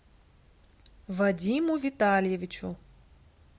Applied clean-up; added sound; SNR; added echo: none; none; none; none.